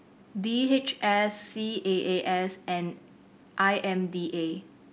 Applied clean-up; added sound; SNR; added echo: none; none; none; none.